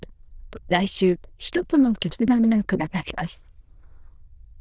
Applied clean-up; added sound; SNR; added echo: neural diffusion model UNIVERSE++.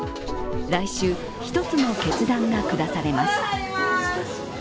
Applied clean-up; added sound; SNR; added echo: none; Boom; 13 dB; none.